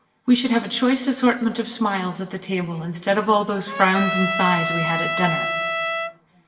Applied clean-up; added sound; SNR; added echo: none; Trumpet; 3 dB; reverberation time 2.0 s.